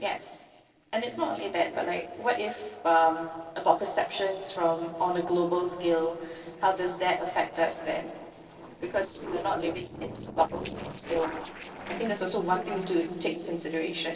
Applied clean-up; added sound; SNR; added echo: neural separator model SepFormer DNS4.